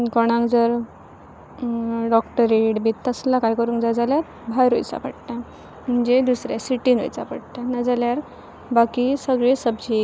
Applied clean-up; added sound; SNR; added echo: none; none; none; none.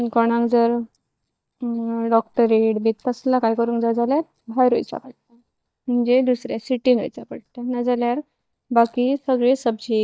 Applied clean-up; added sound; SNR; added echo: neural mask model DeepFilterNet 3.